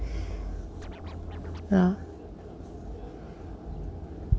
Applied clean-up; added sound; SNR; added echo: none; Scratching (performance technique); 17 dB; none.